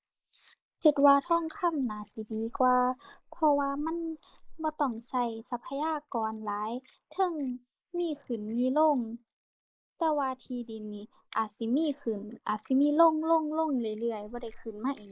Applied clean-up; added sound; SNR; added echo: neural mask model Resemble Enhance denoiser.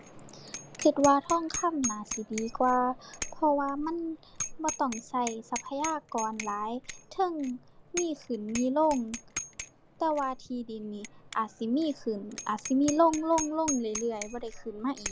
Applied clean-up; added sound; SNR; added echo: none; Bicycle bell; 11 dB; none.